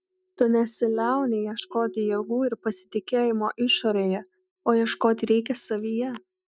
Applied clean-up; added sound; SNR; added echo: neural mask model DeepFilterNet 3.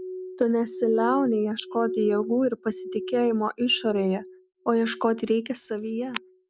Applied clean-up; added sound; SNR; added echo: none; Glass; 11 dB; none.